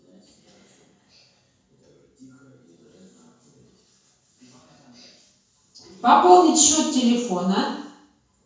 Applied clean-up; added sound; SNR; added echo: none; none; none; reverberation time 0.6 s.